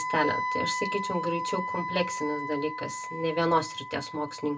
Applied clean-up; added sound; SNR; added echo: none; Wind instrument, woodwind instrument; 3 dB; reverberation time 0.1 s.